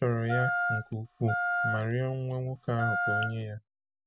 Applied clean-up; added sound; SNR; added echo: none; Wind instrument, woodwind instrument; -1 dB; none.